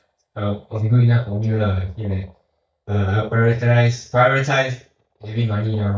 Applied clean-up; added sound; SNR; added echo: neural mask model DeepFilterNet 3.